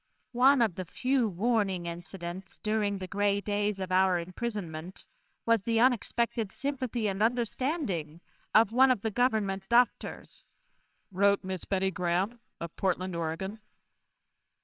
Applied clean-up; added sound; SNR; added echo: neural separator model SepFormer WHAMR!.